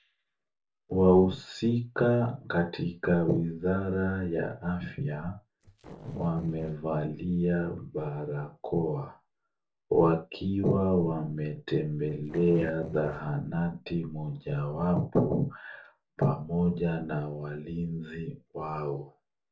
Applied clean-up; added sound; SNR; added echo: neural separator model SepFormer DNS4.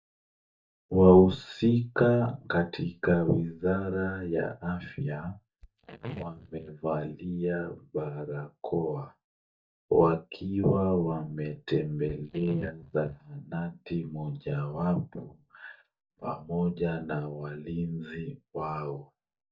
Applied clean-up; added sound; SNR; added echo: neural mask model DeepFilterNet 3.